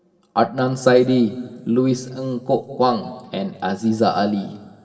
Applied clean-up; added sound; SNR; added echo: none; none; none; reverberation time 2.6 s.